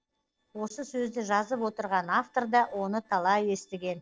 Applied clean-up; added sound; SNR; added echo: neural separator model SepFormer DNS4.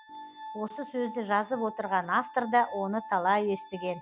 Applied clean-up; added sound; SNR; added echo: none; Glass; 14 dB; none.